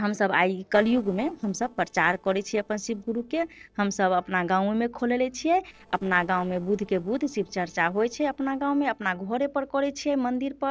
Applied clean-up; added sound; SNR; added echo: neural separator model SepFormer DNS4.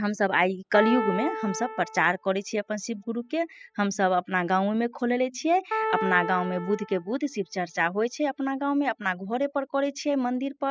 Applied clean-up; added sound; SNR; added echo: classical method spectral subtraction.